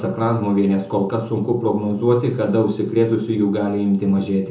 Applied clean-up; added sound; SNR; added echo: none; none; none; reverberation time 0.5 s.